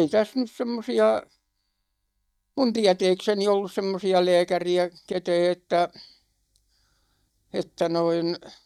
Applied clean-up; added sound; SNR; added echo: neural mask model DeepFilterNet 3.